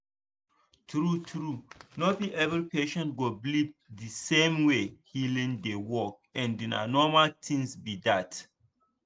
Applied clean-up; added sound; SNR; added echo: none; none; none; none.